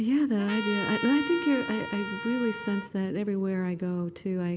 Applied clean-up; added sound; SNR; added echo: none; Trumpet; 8 dB; none.